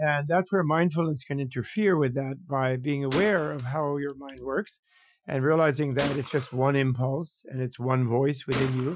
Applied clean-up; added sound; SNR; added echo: classical method Wiener filter.